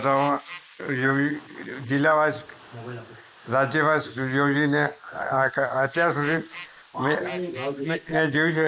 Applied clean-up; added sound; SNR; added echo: neural mask model Resemble Enhance denoiser.